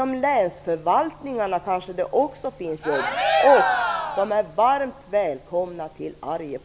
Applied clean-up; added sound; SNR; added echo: none; Cheering; 1 dB; none.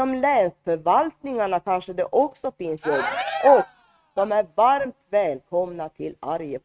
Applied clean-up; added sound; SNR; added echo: neural mask model RNNoise.